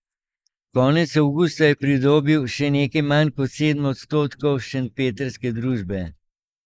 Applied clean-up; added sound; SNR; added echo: neural mask model Resemble Enhance denoiser.